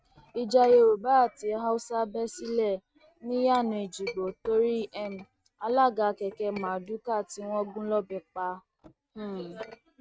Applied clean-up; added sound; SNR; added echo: neural mask model RNNoise.